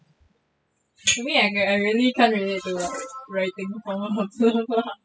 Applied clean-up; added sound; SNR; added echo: classical method spectral subtraction.